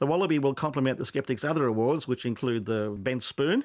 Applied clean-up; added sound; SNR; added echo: none; none; none; none.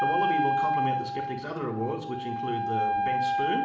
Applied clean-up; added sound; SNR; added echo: none; Wind instrument, woodwind instrument; -5 dB; reverberation time 0.9 s.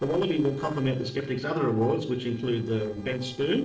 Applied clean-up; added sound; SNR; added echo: neural separator model SepFormer DNS4.